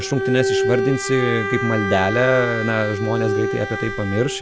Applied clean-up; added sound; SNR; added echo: none; Bowed string instrument; 2 dB; none.